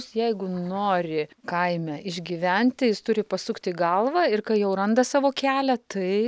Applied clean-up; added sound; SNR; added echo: none; none; none; none.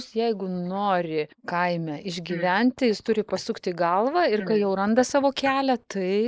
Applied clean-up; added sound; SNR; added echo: neural mask model Resemble Enhance denoiser.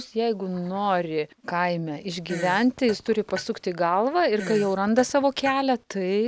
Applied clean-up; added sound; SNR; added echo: none; Fart; 14 dB; none.